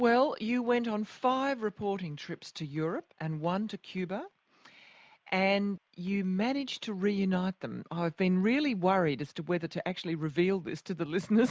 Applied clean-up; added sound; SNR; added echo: none; none; none; none.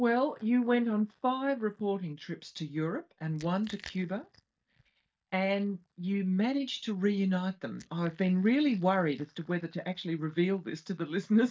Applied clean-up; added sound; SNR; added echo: neural mask model DeepFilterNet 3.